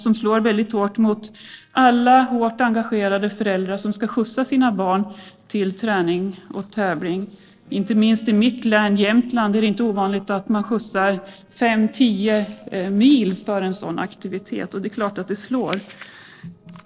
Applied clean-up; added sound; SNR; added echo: neural separator model SepFormer DNS4.